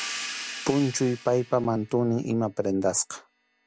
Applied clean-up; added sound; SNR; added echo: none; Hi-hat; 13 dB; none.